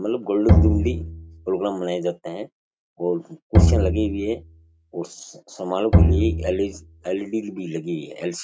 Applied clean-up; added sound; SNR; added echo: none; Bowed string instrument; -5 dB; none.